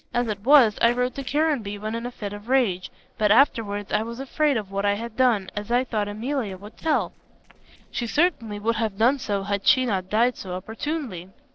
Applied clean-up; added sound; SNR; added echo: neural separator model SepFormer DNS4.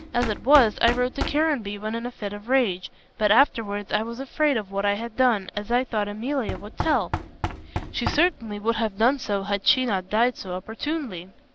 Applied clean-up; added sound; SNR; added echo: none; Knock; 12 dB; none.